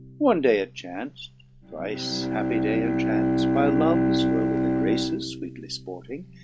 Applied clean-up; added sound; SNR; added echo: none; Bowed string instrument; -2 dB; none.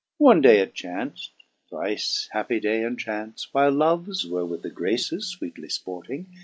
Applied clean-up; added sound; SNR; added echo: none; none; none; none.